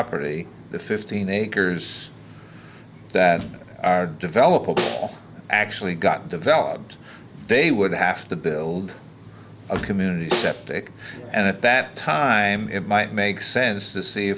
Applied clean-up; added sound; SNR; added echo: none; Snare drum; 7 dB; none.